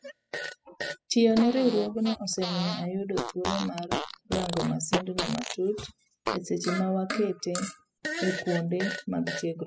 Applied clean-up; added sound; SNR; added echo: classical method spectral subtraction.